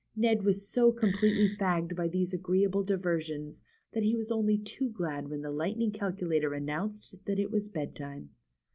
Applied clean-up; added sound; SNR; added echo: none; Wood; 13 dB; none.